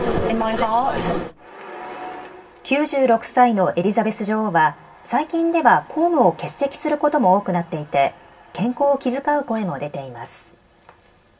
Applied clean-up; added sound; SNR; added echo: none; none; none; reverberation time 0.2 s.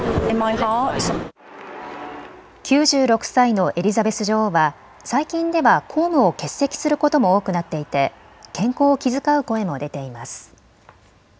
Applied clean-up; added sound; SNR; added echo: none; none; none; none.